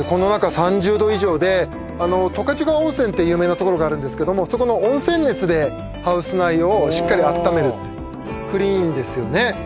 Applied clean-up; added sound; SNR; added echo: none; none; none; none.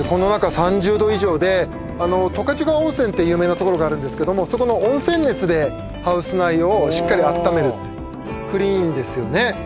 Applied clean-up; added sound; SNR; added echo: none; Boom; 19 dB; none.